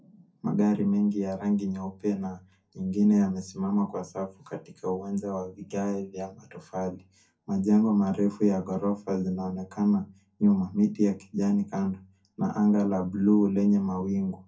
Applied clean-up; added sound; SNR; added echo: none; none; none; reverberation time 0.3 s.